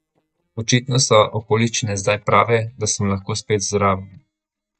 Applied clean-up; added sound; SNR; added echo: neural mask model DeepFilterNet 3.